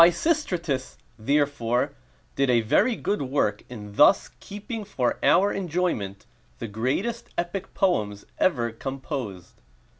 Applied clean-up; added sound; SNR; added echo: none; none; none; none.